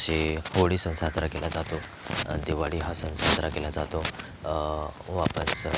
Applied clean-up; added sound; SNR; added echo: none; none; none; none.